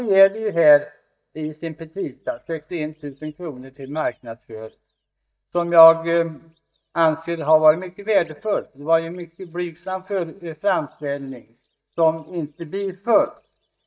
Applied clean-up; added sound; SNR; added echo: neural mask model DeepFilterNet 3.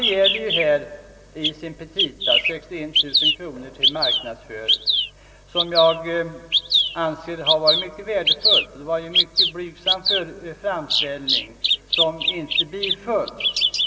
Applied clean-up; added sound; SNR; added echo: none; Bird vocalization, bird call, bird song; -3 dB; reverberation time 1.7 s.